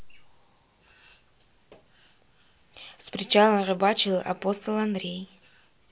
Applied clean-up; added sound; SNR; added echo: none; none; none; none.